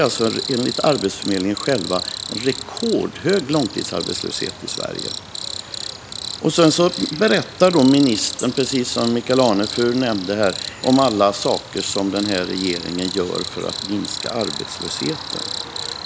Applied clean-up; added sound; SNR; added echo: none; Cricket; 9 dB; none.